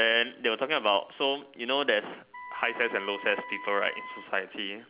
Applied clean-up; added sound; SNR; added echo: none; Wind instrument, woodwind instrument; 13 dB; none.